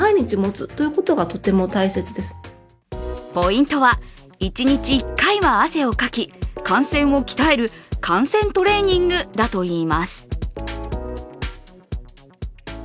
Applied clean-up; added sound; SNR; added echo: none; none; none; none.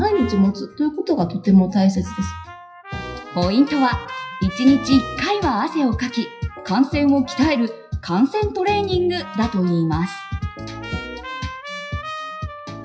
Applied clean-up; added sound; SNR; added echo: classical method WPE with log-MMSE.